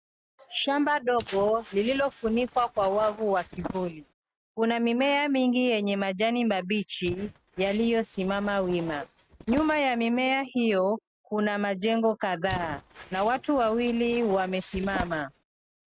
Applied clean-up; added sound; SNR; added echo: neural mask model RNNoise.